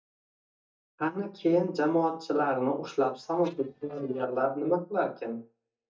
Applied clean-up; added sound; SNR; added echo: neural mask model DeepFilterNet 3.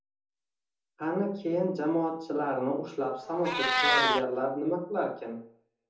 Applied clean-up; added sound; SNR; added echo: none; Meow; 3 dB; reverberation time 0.6 s.